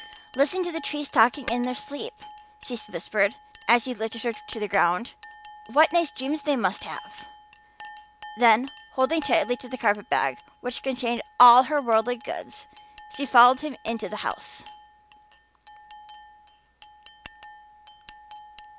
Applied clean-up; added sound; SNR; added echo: none; Chink, clink; 19 dB; none.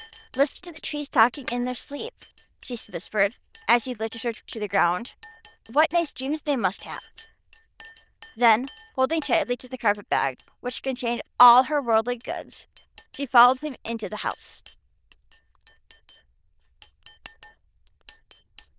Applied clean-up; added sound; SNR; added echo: neural diffusion model UNIVERSE++.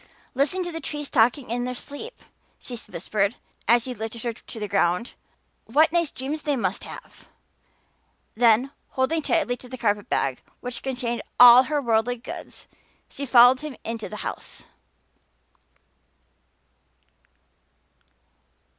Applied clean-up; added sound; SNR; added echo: none; none; none; none.